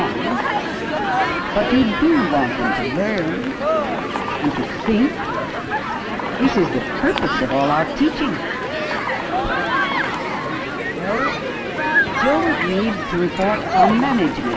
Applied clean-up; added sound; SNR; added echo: none; Human group actions; 0 dB; none.